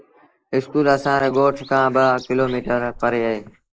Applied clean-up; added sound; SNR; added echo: neural mask model Resemble Enhance denoiser.